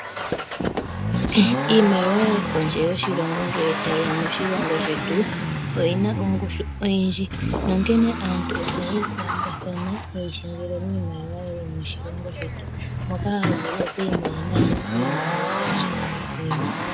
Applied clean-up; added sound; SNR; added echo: none; Accelerating, revving, vroom; 2 dB; none.